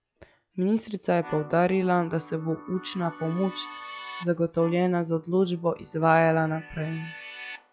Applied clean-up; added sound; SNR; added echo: classical method log-MMSE.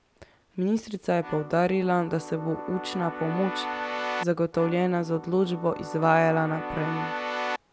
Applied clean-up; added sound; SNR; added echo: none; Keyboard (musical); 8 dB; none.